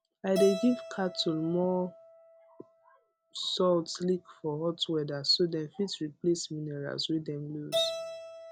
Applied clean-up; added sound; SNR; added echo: none; Keyboard (musical); 10 dB; none.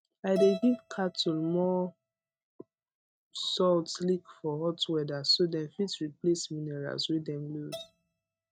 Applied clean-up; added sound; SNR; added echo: neural mask model RNNoise.